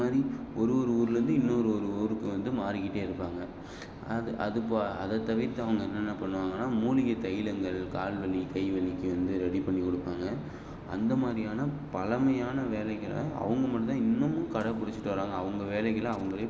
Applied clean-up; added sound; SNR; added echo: none; Train; 18 dB; none.